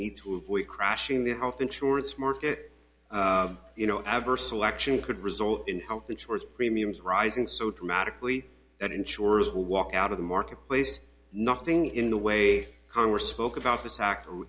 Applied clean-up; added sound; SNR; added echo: none; none; none; none.